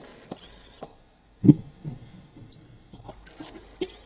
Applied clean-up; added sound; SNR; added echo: neural mask model DeepFilterNet 3.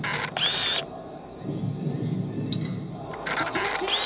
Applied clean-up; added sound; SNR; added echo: none; Camera; 0 dB; reverberation time 0.5 s.